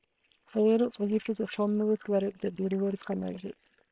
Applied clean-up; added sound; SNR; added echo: neural separator model SepFormer WHAM!.